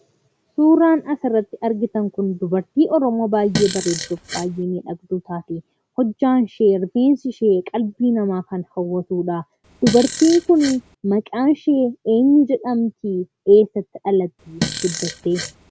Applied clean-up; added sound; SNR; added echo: none; Fart; 9 dB; none.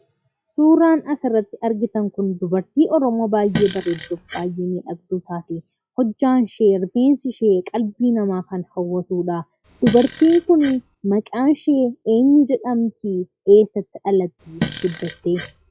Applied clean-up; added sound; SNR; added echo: classical method log-MMSE.